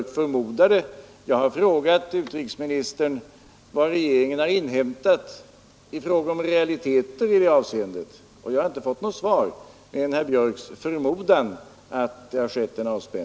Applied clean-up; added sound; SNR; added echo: none; none; none; none.